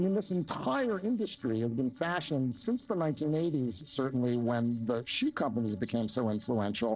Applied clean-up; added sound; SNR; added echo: neural separator model SepFormer DNS4.